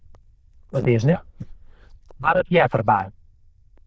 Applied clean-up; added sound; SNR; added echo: neural diffusion model UNIVERSE++.